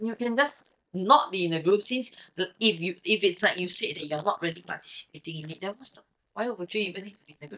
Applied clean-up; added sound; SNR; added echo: neural mask model DeepFilterNet 3.